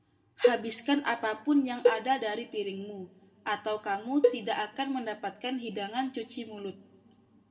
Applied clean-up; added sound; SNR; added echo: none; Cowbell; -1 dB; reverberation time 1.1 s.